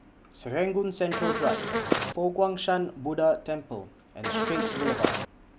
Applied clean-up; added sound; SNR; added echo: none; Buzz; -1 dB; none.